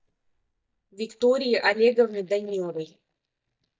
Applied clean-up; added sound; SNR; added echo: neural mask model DeepFilterNet 3.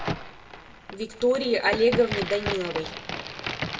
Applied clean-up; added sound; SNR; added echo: none; Crack; 7 dB; reverberation time 0.7 s.